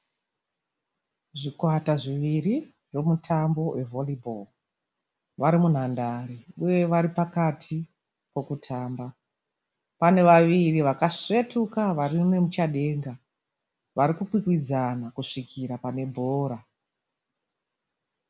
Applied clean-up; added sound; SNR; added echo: none; none; none; none.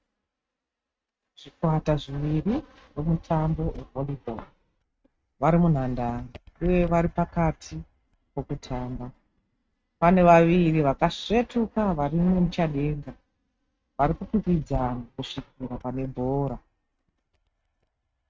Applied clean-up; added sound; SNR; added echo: neural mask model RNNoise.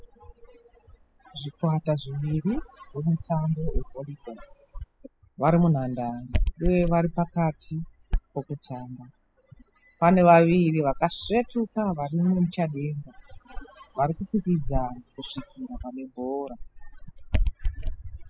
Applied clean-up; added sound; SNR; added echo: classical method spectral subtraction.